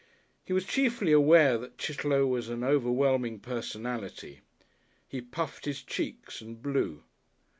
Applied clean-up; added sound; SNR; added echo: none; none; none; none.